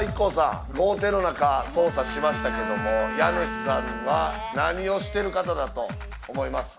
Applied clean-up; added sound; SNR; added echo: none; Bowed string instrument; 10 dB; none.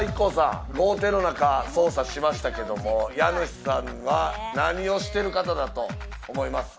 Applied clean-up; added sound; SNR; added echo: none; none; none; none.